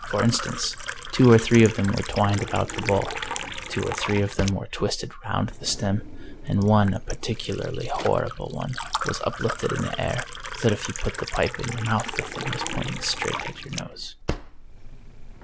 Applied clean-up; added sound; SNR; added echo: none; Drawer open or close + Liquid; 8 dB; none.